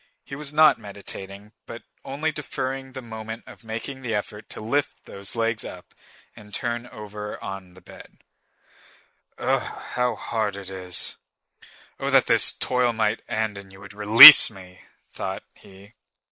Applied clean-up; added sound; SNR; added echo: neural mask model Resemble Enhance denoiser.